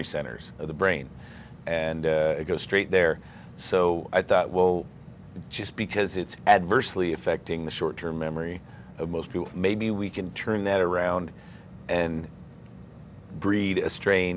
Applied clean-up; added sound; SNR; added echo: none; none; none; none.